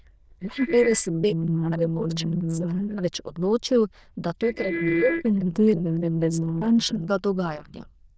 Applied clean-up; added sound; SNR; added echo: neural diffusion model UNIVERSE++.